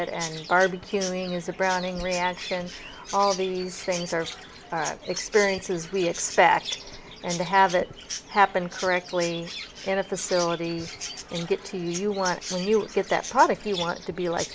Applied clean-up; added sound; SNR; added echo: none; Chirp, tweet; 12 dB; none.